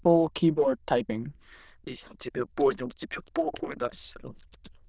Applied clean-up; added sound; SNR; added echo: neural diffusion model UNIVERSE++.